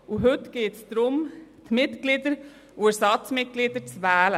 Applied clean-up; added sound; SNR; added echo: none; none; none; none.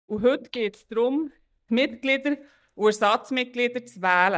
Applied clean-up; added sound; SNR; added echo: neural mask model DeepFilterNet 3.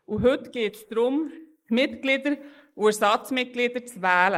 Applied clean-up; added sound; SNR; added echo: neural mask model Resemble Enhance denoiser.